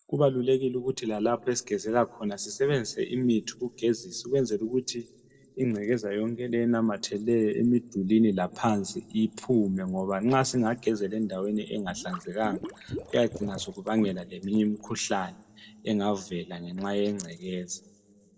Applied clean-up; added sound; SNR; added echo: neural separator model SepFormer DNS4.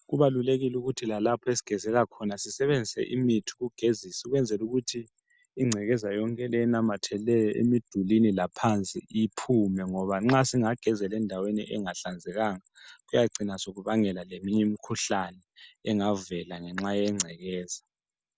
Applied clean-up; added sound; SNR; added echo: none; none; none; none.